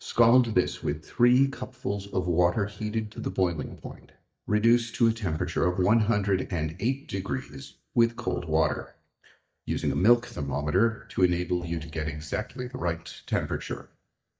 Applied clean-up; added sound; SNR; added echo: neural mask model DeepFilterNet 3.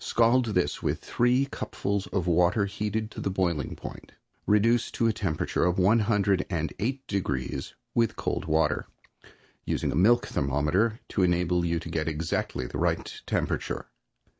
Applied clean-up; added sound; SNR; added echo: none; none; none; none.